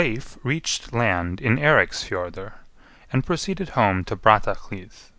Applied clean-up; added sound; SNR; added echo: none; none; none; none.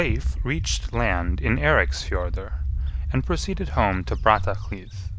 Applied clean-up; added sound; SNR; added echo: none; Bird; 2 dB; none.